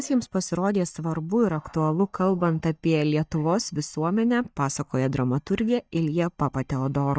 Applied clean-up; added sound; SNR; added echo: neural mask model DeepFilterNet 3.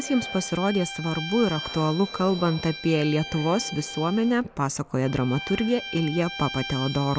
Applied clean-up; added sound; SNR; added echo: none; Bowed string instrument; 12 dB; none.